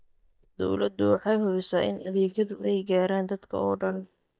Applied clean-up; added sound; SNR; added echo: neural mask model DeepFilterNet 3.